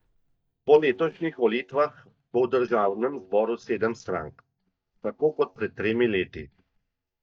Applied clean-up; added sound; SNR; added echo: neural mask model DeepFilterNet 3.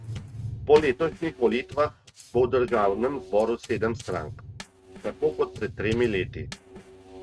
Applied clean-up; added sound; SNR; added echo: neural mask model RNNoise.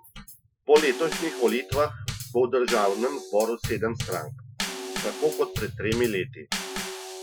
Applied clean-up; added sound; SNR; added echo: classical method Wiener filter.